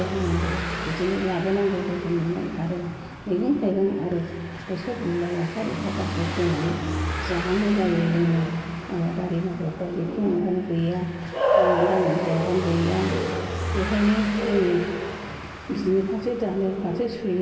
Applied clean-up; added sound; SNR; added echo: none; Car passing by / Engine; 9 dB; reverberation time 0.2 s.